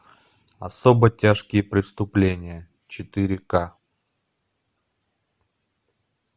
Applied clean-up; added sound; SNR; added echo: none; none; none; none.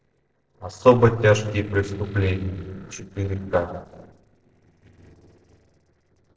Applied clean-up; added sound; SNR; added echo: neural separator model SepFormer DNS4.